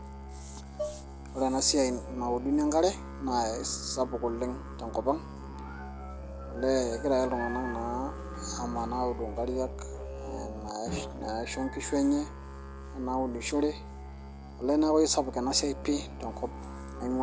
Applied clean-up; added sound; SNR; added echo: none; Musical instrument + Dishes, pots, and pans; 9 dB; none.